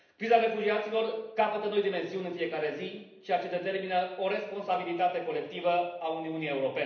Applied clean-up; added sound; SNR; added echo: none; none; none; reverberation time 0.8 s.